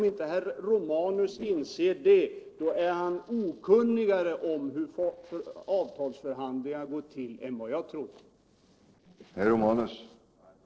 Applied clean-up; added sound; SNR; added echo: neural separator model SepFormer DNS4.